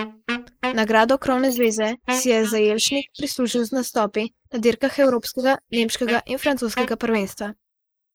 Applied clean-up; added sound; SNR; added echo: neural mask model Resemble Enhance denoiser.